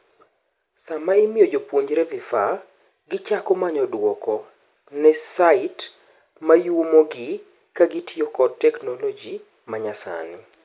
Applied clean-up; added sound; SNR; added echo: none; none; none; none.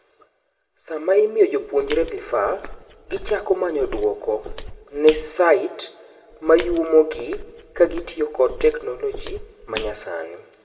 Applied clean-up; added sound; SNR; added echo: none; Walk, footsteps; 13 dB; reverberation time 0.9 s.